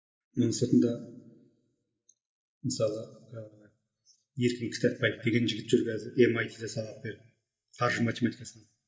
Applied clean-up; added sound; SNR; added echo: neural mask model DeepFilterNet 3.